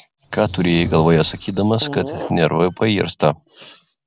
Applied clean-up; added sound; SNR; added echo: none; Fart / Drawer open or close; 12 dB; none.